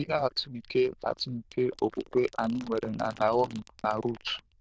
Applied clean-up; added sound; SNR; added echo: neural diffusion model UNIVERSE++.